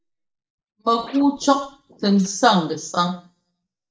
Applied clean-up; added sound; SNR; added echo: neural mask model DeepFilterNet 3.